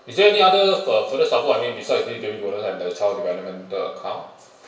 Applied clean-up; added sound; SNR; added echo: none; none; none; reverberation time 1.0 s.